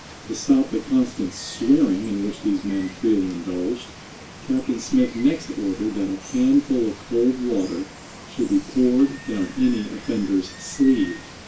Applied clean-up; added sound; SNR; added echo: none; Water; 18 dB; reverberation time 0.2 s.